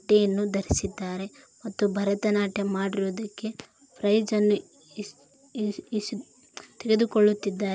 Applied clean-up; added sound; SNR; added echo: none; none; none; none.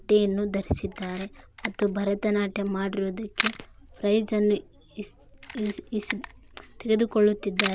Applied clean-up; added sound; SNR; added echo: none; Camera; 7 dB; none.